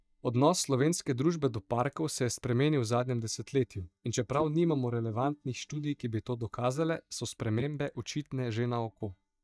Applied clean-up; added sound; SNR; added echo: neural mask model DeepFilterNet 3.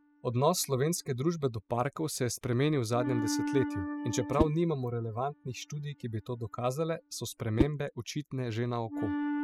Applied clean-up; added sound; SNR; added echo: classical method spectral subtraction.